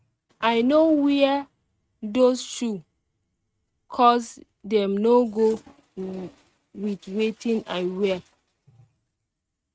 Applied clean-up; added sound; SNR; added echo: neural mask model RNNoise.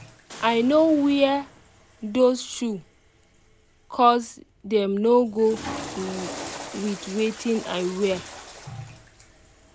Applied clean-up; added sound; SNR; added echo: none; Toilet flush / Water + Boom; 16 dB; none.